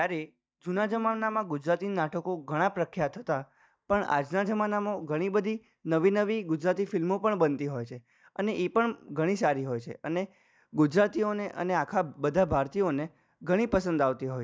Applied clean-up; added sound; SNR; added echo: neural mask model DeepFilterNet 3.